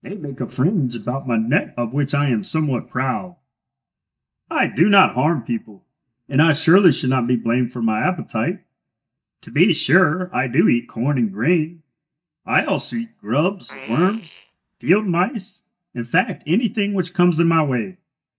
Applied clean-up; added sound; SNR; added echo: neural mask model DeepFilterNet 3.